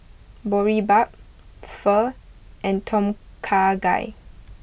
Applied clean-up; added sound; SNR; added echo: none; none; none; none.